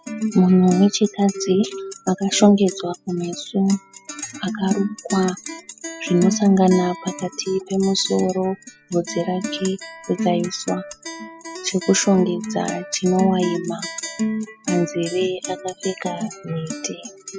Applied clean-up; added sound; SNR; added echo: classical method spectral subtraction.